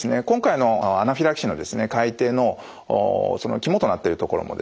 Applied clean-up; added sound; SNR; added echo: none; none; none; none.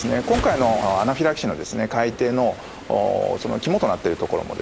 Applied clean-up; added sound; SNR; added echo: none; Waves, surf; 13 dB; none.